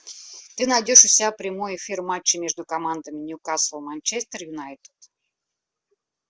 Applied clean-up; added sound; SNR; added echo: none; none; none; none.